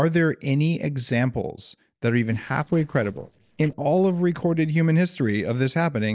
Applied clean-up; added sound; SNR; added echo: neural separator model SepFormer DNS4.